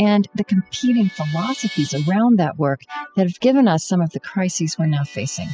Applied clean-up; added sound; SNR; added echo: classical method spectral subtraction.